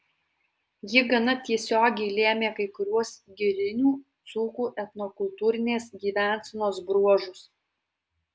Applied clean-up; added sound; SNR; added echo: none; none; none; none.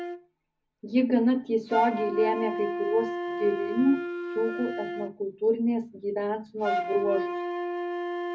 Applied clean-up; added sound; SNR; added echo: none; Wind instrument, woodwind instrument; 5 dB; reverberation time 0.4 s.